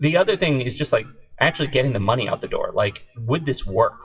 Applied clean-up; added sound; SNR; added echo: classical method WPE with log-MMSE.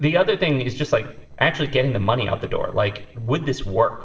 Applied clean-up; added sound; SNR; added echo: neural separator model SepFormer DNS4.